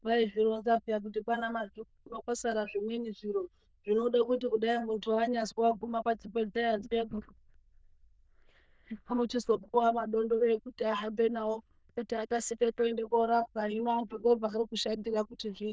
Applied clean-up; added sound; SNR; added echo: neural diffusion model UNIVERSE++.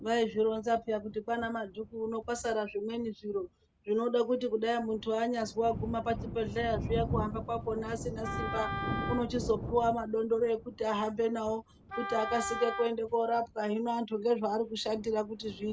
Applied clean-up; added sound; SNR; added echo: none; Wind instrument, woodwind instrument + Thunder; 9 dB; none.